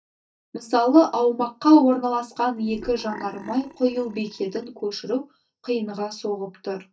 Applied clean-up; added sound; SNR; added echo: neural mask model DeepFilterNet 3.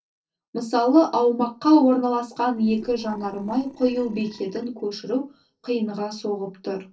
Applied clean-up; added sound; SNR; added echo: neural separator model SepFormer DNS4.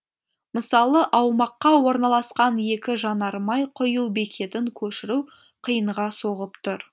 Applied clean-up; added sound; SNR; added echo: none; none; none; none.